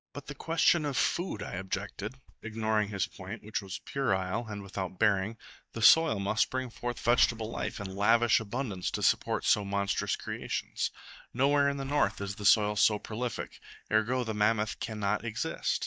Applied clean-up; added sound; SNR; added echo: neural mask model DeepFilterNet 3.